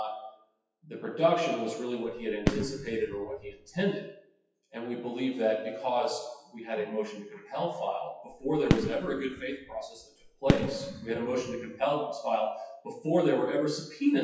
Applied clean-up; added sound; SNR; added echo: classical method WPE with log-MMSE.